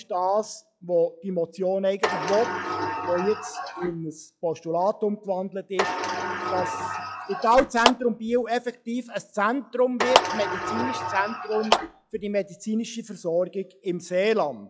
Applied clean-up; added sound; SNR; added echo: classical method log-MMSE.